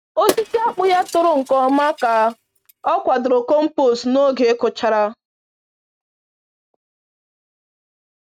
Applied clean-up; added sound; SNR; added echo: neural mask model RNNoise.